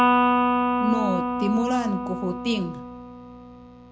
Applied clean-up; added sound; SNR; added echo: none; Electric guitar; -4 dB; none.